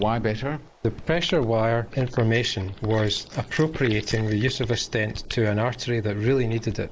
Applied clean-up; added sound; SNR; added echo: neural mask model Resemble Enhance denoiser.